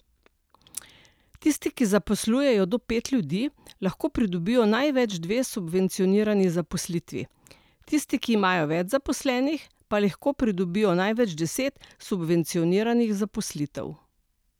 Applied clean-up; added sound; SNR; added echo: none; none; none; none.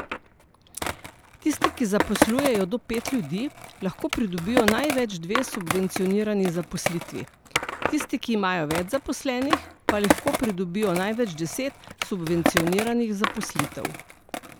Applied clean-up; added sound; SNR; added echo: none; Skateboard; 3 dB; none.